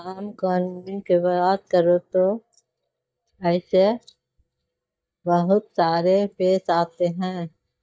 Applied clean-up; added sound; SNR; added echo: neural mask model DeepFilterNet 3.